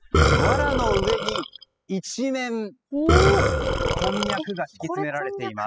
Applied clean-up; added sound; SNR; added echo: classical method spectral subtraction.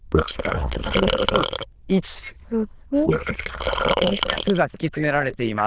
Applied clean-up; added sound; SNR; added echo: neural diffusion model UNIVERSE++.